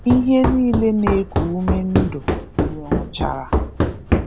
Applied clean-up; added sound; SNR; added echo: none; Run; 1 dB; none.